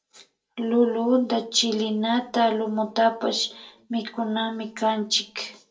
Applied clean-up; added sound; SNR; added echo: none; none; none; reverberation time 0.2 s.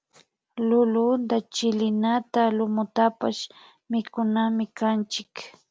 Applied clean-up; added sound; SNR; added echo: none; none; none; none.